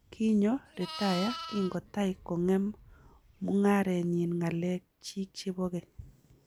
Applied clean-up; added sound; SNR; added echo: none; Livestock, farm animals, working animals; 16 dB; none.